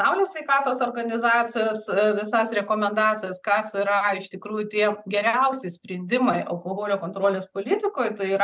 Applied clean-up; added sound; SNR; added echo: none; none; none; none.